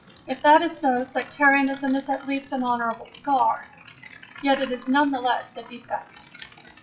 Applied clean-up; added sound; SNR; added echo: classical method WPE with log-MMSE.